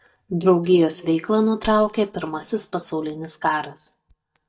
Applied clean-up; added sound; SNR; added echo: neural mask model DeepFilterNet 3.